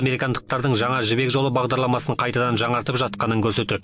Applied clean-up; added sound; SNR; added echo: none; Guitar; 18 dB; none.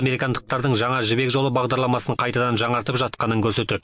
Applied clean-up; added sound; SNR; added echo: none; none; none; none.